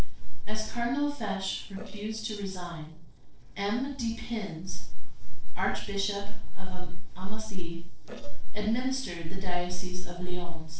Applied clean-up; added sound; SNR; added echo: neural separator model SepFormer DNS4.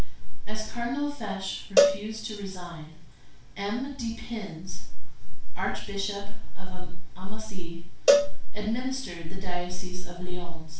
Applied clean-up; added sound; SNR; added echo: none; Cowbell; 9 dB; reverberation time 0.4 s.